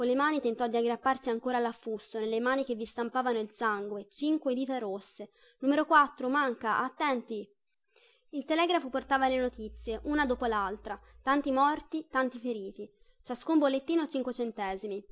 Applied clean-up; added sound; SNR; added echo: none; none; none; none.